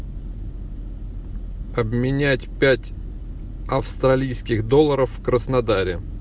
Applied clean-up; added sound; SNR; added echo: none; none; none; none.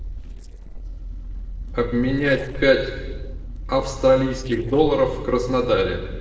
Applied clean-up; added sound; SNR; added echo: neural separator model SepFormer DNS4.